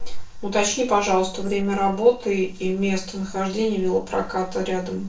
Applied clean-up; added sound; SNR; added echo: neural separator model SepFormer DNS4.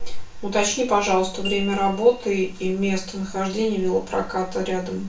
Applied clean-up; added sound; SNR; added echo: none; Glockenspiel; 18 dB; reverberation time 0.2 s.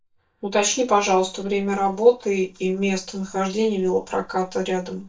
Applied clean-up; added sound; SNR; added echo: neural mask model DeepFilterNet 3.